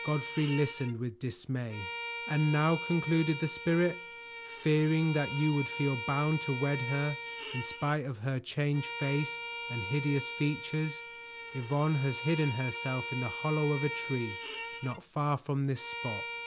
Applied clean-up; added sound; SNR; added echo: none; Bowed string instrument; 9 dB; none.